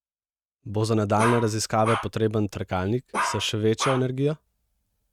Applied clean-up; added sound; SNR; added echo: neural mask model RNNoise.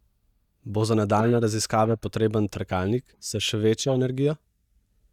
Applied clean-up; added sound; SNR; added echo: neural mask model DeepFilterNet 3.